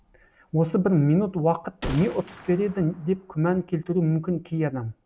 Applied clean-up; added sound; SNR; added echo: none; Gunshot, gunfire; 15 dB; none.